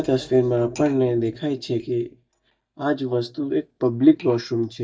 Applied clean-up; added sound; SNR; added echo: neural mask model DeepFilterNet 3.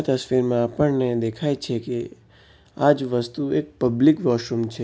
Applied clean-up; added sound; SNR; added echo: none; none; none; none.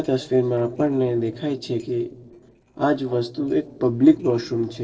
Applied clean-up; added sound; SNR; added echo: neural separator model SepFormer DNS4.